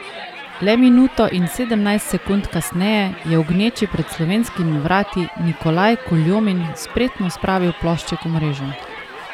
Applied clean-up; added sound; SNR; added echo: none; Crowd; 15 dB; none.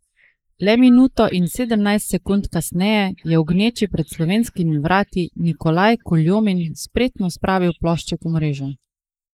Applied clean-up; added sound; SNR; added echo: neural mask model Resemble Enhance denoiser.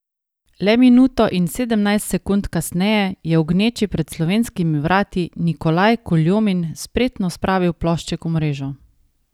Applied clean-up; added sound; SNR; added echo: none; none; none; none.